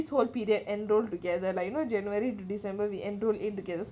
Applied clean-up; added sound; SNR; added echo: none; none; none; none.